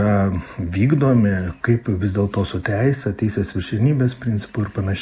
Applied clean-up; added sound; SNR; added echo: none; none; none; none.